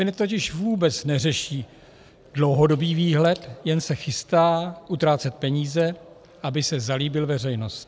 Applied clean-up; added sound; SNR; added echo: none; none; none; none.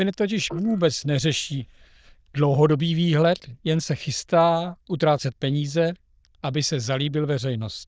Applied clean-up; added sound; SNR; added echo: neural diffusion model UNIVERSE++.